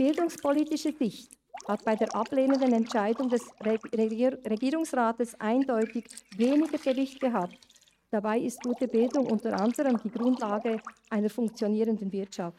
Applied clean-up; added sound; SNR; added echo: neural mask model RNNoise.